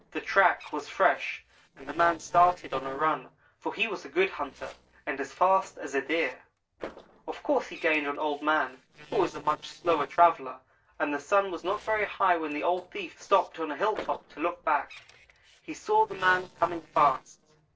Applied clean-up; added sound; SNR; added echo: neural separator model SepFormer DNS4.